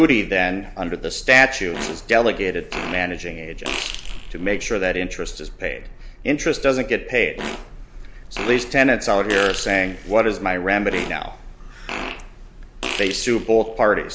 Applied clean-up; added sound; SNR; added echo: none; Fart; 12 dB; none.